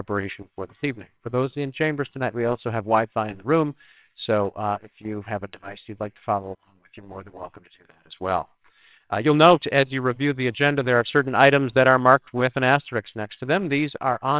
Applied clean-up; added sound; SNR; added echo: neural separator model SepFormer WHAMR!.